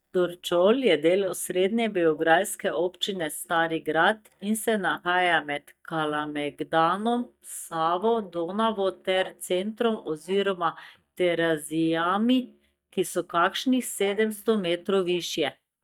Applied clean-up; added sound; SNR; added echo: neural mask model DeepFilterNet 3.